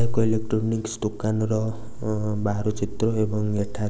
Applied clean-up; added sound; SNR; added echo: none; none; none; none.